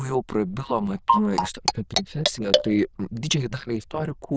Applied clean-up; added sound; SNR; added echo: neural diffusion model UNIVERSE++.